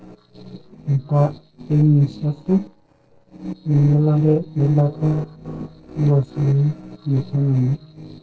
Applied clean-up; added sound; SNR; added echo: neural separator model SepFormer DNS4.